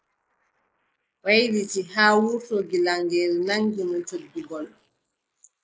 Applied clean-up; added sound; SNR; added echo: neural mask model Resemble Enhance denoiser.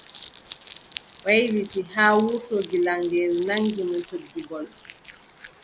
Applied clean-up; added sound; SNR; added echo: none; Crumpling, crinkling; 15 dB; none.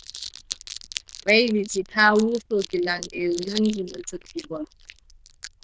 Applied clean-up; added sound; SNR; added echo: neural diffusion model UNIVERSE++.